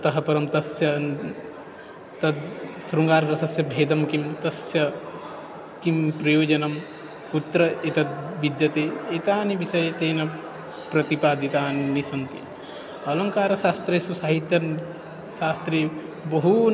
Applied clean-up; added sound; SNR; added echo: none; none; none; none.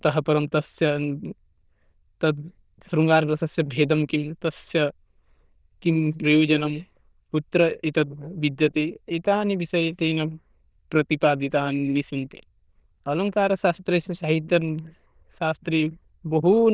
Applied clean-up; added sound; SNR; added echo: neural diffusion model UNIVERSE++.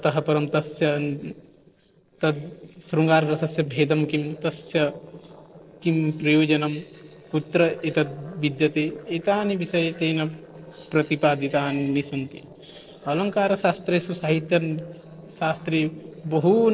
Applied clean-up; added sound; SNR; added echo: neural separator model SepFormer DNS4.